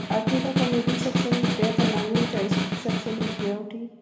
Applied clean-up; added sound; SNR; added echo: none; Snare drum; -2 dB; reverberation time 0.9 s.